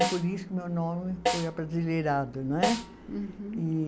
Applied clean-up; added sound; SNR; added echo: none; Snare drum; 4 dB; none.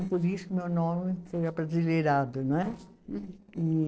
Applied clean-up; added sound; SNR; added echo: neural separator model SepFormer DNS4.